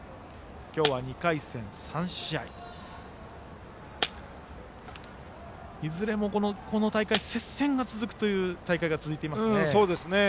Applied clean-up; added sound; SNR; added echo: none; Shatter; 12 dB; none.